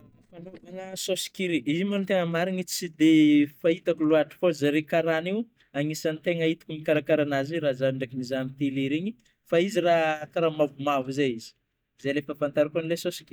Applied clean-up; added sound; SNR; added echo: neural mask model DeepFilterNet 3.